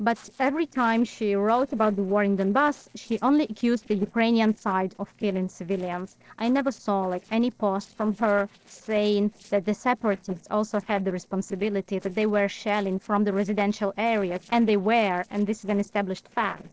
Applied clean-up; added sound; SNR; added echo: neural separator model SepFormer DNS4.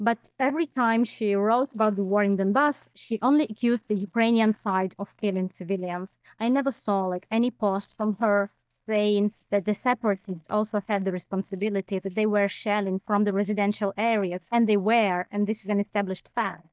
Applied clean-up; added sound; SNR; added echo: neural mask model DeepFilterNet 3.